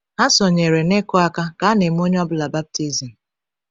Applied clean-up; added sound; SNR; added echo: none; none; none; none.